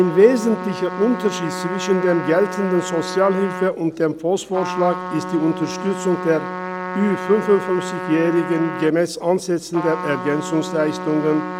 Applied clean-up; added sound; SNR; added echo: none; Trumpet; 8 dB; none.